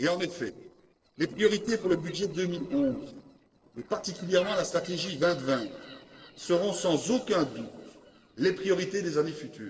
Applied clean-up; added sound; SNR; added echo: neural separator model SepFormer DNS4.